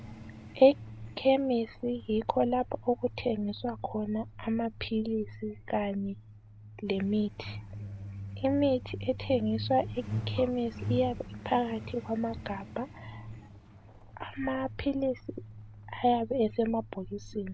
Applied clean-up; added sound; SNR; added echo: none; Truck; 11 dB; none.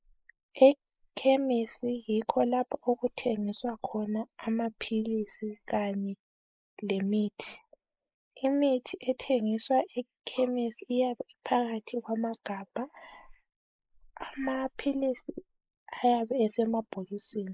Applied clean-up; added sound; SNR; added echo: neural mask model Resemble Enhance denoiser.